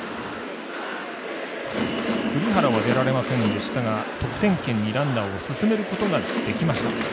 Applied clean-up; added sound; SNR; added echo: none; none; none; none.